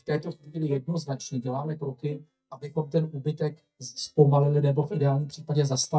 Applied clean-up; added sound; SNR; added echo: neural mask model DeepFilterNet 3.